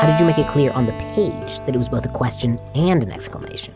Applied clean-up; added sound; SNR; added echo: none; Keyboard (musical); 8 dB; none.